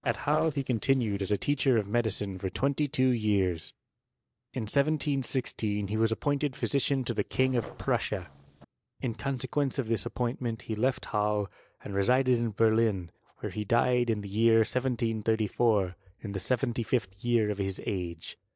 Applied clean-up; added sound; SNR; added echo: neural separator model SepFormer DNS4.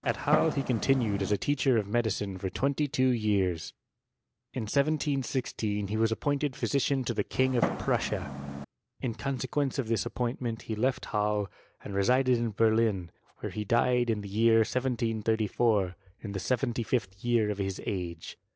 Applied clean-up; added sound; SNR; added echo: none; Fireworks; 6 dB; none.